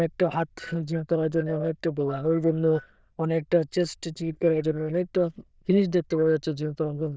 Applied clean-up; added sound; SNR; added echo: neural diffusion model UNIVERSE++.